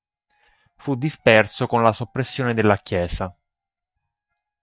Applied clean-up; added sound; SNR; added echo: neural mask model DeepFilterNet 3.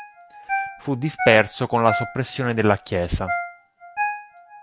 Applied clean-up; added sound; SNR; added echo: none; Ringtone; 7 dB; none.